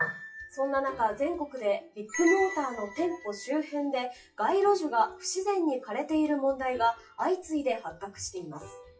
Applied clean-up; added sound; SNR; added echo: classical method WPE with log-MMSE.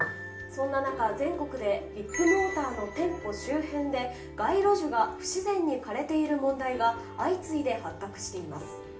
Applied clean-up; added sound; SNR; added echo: none; Piano; 18 dB; reverberation time 0.3 s.